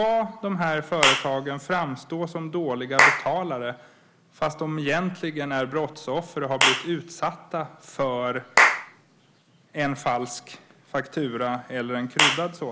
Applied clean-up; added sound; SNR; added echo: none; Clapping / Chirp, tweet; 0 dB; none.